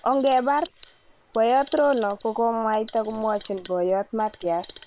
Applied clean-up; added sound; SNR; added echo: neural separator model SepFormer WHAM!.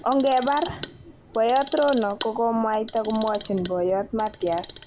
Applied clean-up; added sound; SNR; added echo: none; Clock; 18 dB; none.